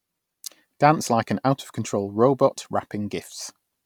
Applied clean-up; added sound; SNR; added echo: none; none; none; none.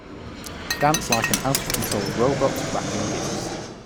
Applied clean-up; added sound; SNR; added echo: none; Fixed-wing aircraft, airplane + Shatter; 0 dB; none.